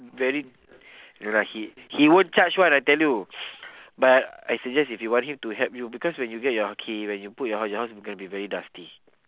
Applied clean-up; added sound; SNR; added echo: none; none; none; none.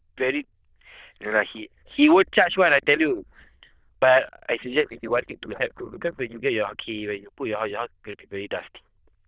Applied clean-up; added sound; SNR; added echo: neural diffusion model UNIVERSE++.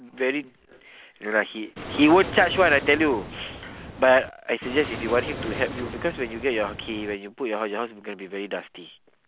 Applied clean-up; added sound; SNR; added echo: none; Waves, surf; 10 dB; none.